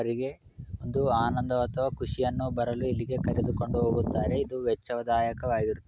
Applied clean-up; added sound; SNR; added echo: none; none; none; none.